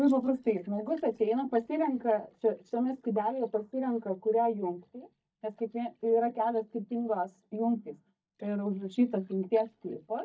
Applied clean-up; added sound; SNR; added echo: neural mask model DeepFilterNet 3.